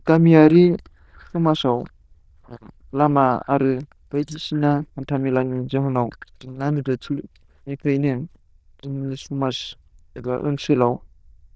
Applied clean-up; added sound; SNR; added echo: neural diffusion model UNIVERSE++.